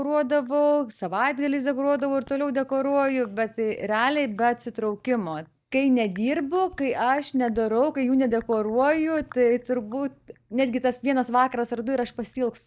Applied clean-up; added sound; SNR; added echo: neural mask model DeepFilterNet 3.